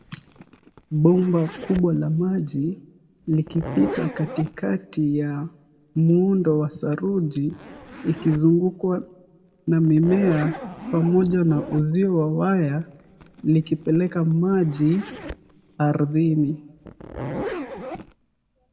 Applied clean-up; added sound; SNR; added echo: none; Zipper (clothing); 15 dB; reverberation time 0.7 s.